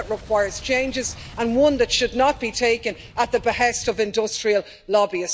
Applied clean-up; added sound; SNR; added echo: none; Boom; 19 dB; none.